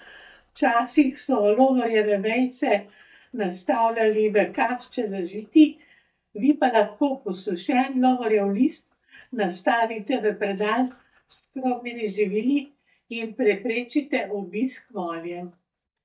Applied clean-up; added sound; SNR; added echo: neural mask model DeepFilterNet 3.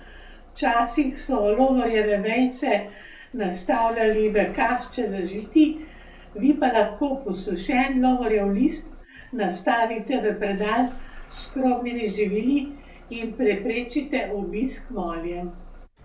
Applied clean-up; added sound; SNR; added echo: none; Engine starting / Bus; 18 dB; reverberation time 0.3 s.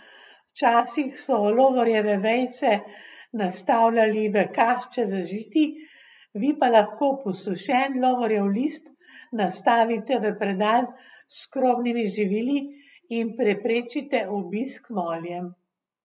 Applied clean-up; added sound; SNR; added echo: none; none; none; none.